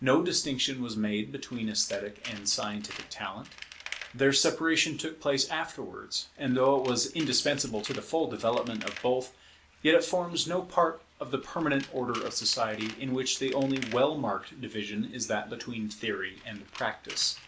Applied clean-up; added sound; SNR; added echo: none; Tools; 18 dB; none.